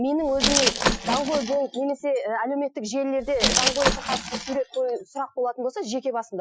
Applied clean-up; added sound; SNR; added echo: classical method Wiener filter.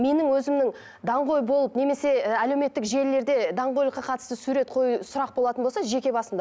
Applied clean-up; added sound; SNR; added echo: none; none; none; none.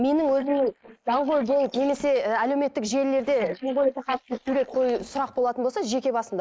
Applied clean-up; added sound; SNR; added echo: neural mask model Resemble Enhance denoiser.